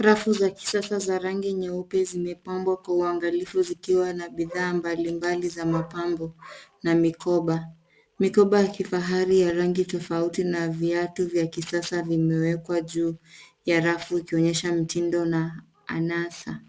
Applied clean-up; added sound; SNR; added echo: none; none; none; none.